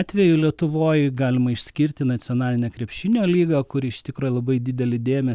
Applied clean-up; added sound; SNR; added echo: none; none; none; none.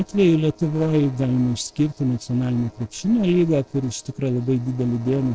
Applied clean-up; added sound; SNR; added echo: neural separator model SepFormer DNS4.